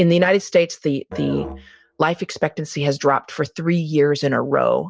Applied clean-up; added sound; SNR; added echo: none; Musical instrument; 18 dB; none.